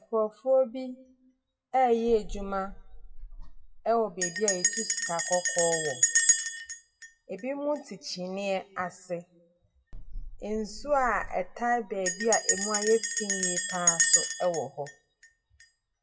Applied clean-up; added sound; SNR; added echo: classical method WPE with log-MMSE.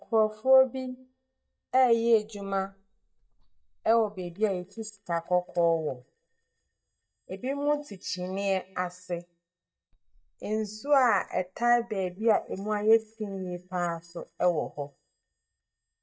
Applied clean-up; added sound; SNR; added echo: neural mask model DeepFilterNet 3.